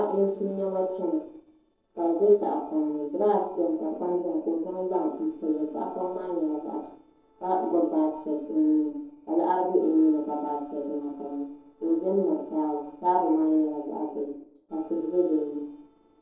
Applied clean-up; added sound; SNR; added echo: neural separator model SepFormer DNS4.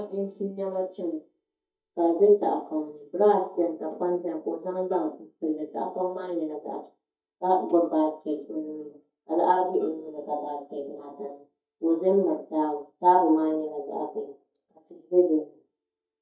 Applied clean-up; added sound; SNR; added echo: neural mask model DeepFilterNet 3.